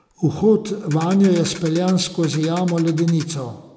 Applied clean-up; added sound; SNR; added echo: none; Ratchet, pawl; 19 dB; none.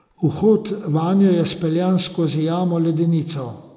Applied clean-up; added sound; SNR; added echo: none; none; none; none.